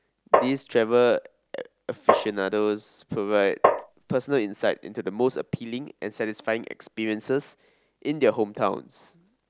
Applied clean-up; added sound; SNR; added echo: none; Tap; -4 dB; none.